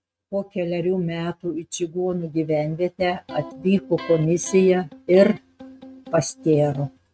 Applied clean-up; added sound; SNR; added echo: neural mask model RNNoise.